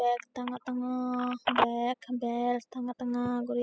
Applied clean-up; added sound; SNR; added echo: classical method spectral subtraction.